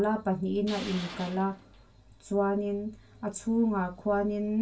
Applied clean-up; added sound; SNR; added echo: none; Tools; 14 dB; reverberation time 0.2 s.